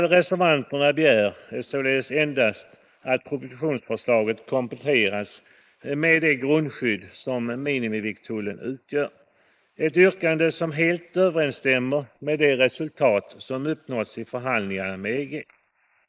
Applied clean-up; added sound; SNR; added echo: neural mask model Resemble Enhance denoiser.